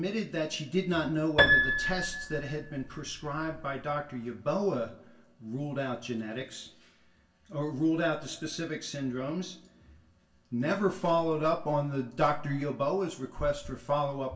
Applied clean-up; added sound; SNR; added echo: none; Piano; -2 dB; reverberation time 0.3 s.